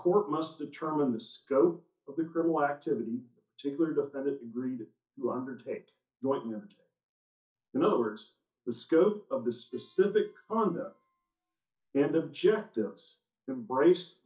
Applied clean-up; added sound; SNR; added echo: neural mask model DeepFilterNet 3.